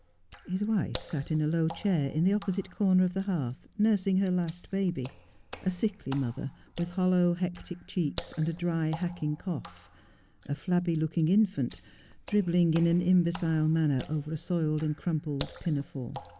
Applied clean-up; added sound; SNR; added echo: none; Water / Splash, splatter; 17 dB; none.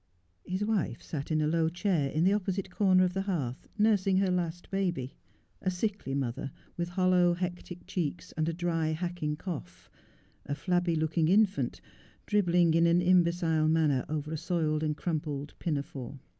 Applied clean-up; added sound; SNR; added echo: none; none; none; none.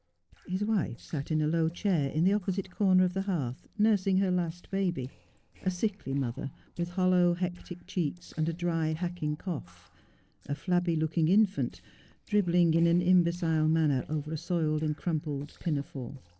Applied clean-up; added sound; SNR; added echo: neural separator model SepFormer DNS4.